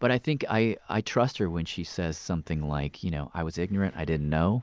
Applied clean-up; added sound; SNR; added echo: none; none; none; none.